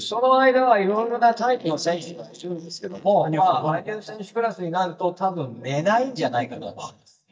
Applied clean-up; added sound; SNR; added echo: neural mask model DeepFilterNet 3.